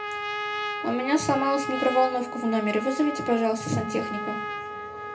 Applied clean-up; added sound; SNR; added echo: none; Trumpet; 6 dB; reverberation time 0.3 s.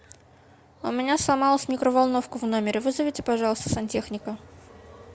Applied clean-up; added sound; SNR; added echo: none; none; none; none.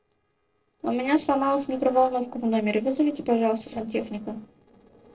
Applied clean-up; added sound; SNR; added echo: neural separator model SepFormer DNS4.